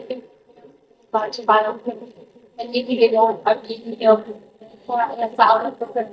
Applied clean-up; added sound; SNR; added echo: neural mask model DeepFilterNet 3.